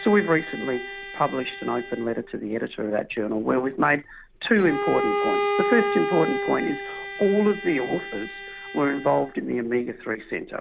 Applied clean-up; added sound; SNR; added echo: none; Bowed string instrument; 6 dB; none.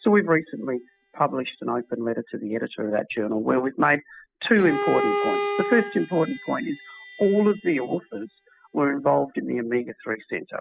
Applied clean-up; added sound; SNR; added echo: classical method spectral subtraction.